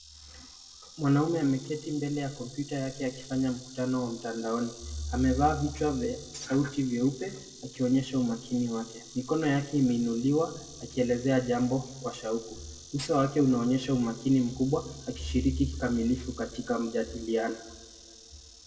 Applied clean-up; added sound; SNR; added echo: none; Insect; 20 dB; reverberation time 1.1 s.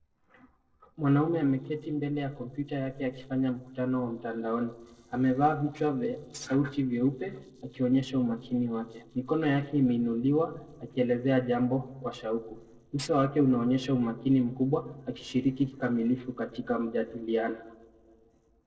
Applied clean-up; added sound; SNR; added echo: neural separator model SepFormer DNS4.